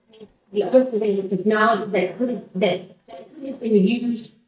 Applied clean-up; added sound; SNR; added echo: neural mask model DeepFilterNet 3.